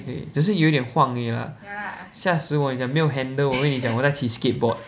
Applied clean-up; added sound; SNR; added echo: none; none; none; none.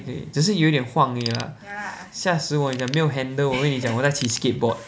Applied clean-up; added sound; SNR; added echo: none; Ratchet, pawl / Tools; 18 dB; none.